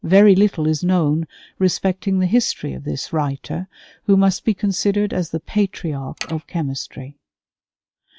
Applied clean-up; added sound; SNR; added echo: neural mask model RNNoise.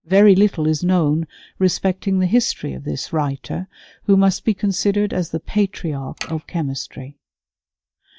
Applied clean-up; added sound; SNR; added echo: neural mask model DeepFilterNet 3.